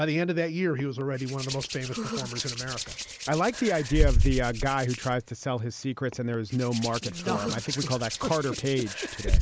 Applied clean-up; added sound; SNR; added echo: none; Hands; 2 dB; none.